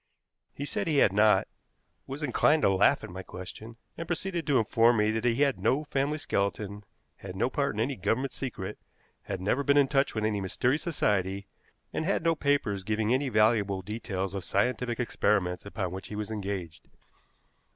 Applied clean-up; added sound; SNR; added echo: none; none; none; none.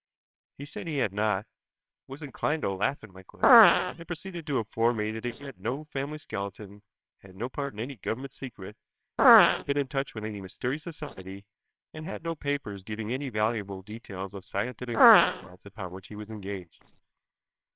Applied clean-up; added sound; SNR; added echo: neural separator model SepFormer WHAMR!.